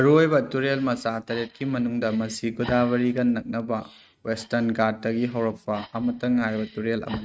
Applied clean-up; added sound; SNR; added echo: neural mask model RNNoise.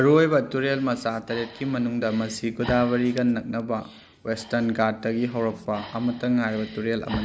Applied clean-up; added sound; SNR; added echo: none; Breathing; 17 dB; none.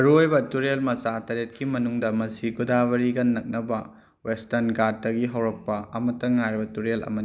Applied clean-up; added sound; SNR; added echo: none; none; none; none.